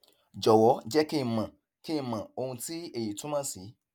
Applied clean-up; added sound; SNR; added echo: none; none; none; none.